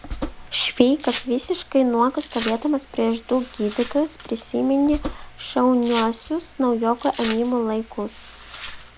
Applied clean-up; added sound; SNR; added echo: none; Domestic sounds, home sounds; 10 dB; none.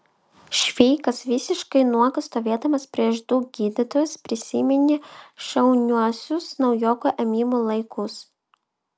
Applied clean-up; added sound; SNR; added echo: none; none; none; none.